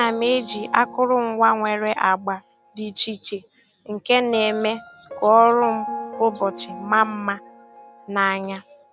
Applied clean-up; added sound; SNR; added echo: none; Piano; 15 dB; none.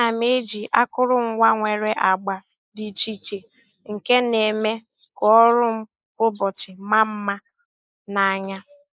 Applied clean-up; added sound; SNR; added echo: neural mask model Resemble Enhance denoiser.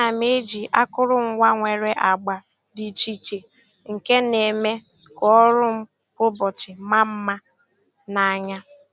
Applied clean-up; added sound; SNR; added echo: none; none; none; none.